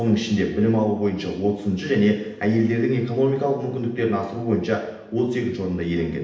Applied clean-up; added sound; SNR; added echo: none; none; none; reverberation time 0.8 s.